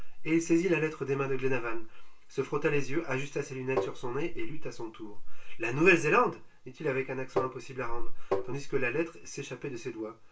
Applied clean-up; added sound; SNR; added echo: none; Tap; 5 dB; reverberation time 0.2 s.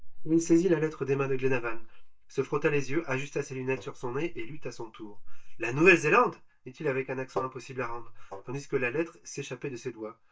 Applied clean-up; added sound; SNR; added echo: neural mask model DeepFilterNet 3.